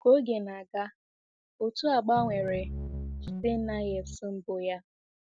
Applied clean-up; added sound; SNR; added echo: none; Piano; 7 dB; none.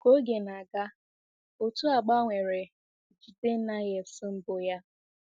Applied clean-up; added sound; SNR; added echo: none; none; none; none.